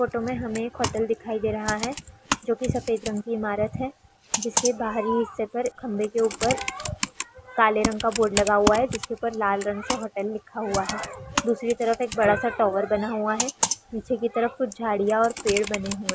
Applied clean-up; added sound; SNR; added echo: none; Computer keyboard; 8 dB; none.